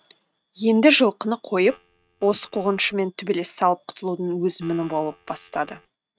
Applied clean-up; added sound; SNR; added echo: neural mask model RNNoise.